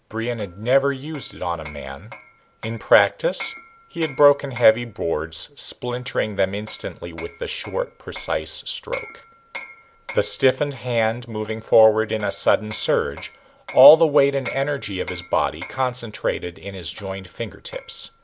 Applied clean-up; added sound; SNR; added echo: none; Hammer; 20 dB; none.